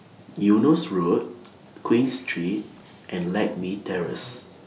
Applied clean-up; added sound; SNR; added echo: none; none; none; none.